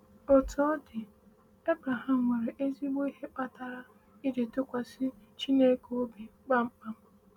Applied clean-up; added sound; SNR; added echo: none; none; none; none.